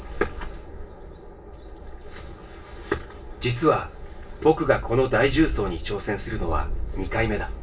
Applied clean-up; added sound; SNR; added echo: none; none; none; reverberation time 0.2 s.